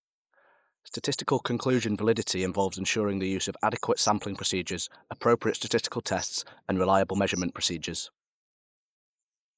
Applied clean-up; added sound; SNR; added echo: neural mask model Resemble Enhance denoiser.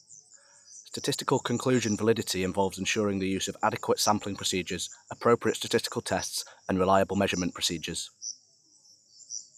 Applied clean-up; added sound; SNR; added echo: classical method log-MMSE.